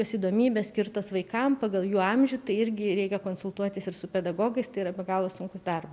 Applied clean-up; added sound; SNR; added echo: none; none; none; none.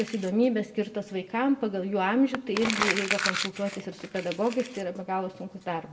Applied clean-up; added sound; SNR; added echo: none; Crumpling, crinkling; 7 dB; reverberation time 0.5 s.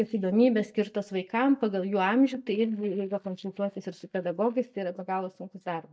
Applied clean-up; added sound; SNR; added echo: neural mask model DeepFilterNet 3.